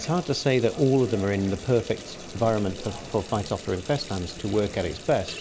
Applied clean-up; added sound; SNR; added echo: none; Water tap, faucet; 16 dB; none.